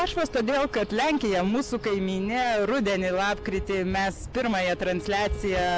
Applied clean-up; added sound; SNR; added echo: none; Bowed string instrument; 17 dB; none.